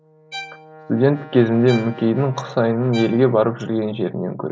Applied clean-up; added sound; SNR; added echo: none; Bowed string instrument + Brass instrument; 18 dB; none.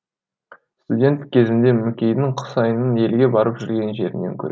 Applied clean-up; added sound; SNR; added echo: none; none; none; none.